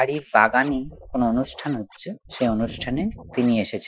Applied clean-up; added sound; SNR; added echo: classical method Wiener filter.